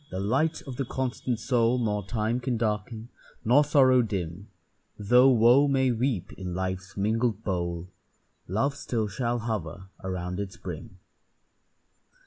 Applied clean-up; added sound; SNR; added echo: none; none; none; none.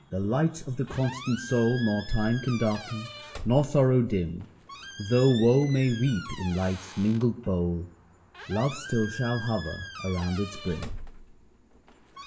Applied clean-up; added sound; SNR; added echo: none; Squeak; 15 dB; reverberation time 0.6 s.